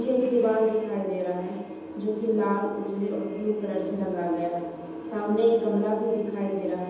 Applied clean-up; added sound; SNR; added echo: none; Drill; 19 dB; reverberation time 1.1 s.